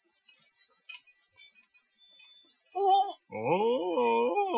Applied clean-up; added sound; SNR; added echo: classical method Wiener filter.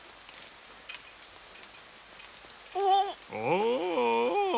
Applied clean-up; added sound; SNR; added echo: none; none; none; none.